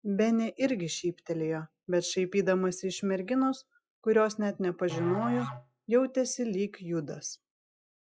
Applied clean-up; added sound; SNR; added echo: classical method log-MMSE.